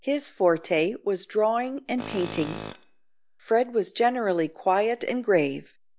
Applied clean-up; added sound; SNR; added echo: none; Tools; 12 dB; none.